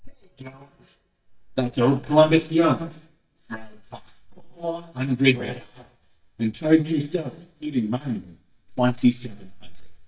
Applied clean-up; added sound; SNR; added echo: neural mask model DeepFilterNet 3.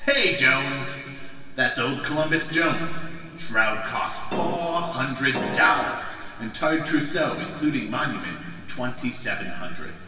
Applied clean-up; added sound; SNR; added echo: none; Keyboard (musical); 6 dB; reverberation time 2.3 s.